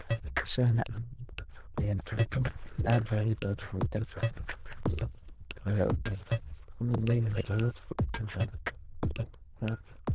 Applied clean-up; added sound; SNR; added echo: neural diffusion model UNIVERSE++.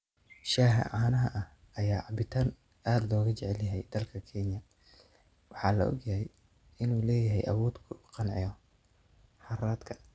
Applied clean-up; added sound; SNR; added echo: none; none; none; none.